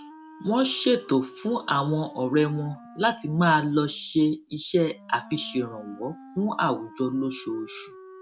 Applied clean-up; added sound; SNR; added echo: none; Wind instrument, woodwind instrument; 20 dB; none.